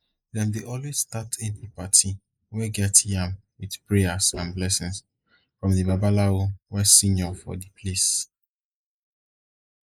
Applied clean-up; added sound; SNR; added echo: neural mask model Resemble Enhance denoiser.